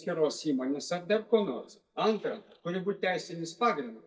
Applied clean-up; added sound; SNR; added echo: neural mask model DeepFilterNet 3.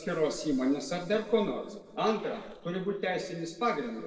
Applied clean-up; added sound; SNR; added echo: neural separator model SepFormer DNS4.